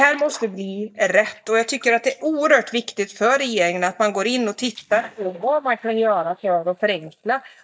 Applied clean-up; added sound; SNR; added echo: neural mask model DeepFilterNet 3.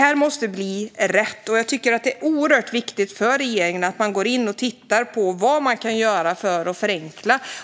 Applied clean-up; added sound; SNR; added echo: none; none; none; none.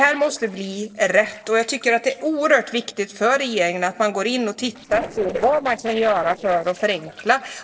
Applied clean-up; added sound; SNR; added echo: neural separator model SepFormer DNS4.